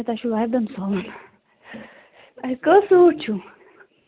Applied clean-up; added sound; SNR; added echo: none; none; none; none.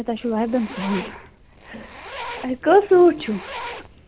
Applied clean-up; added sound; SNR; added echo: none; Zipper (clothing); 15 dB; none.